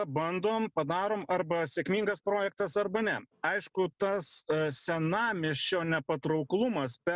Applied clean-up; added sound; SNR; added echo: none; none; none; none.